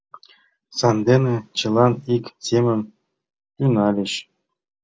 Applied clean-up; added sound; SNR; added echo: none; none; none; none.